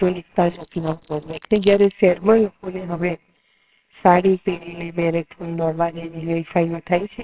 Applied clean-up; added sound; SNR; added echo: neural separator model SepFormer WHAMR!.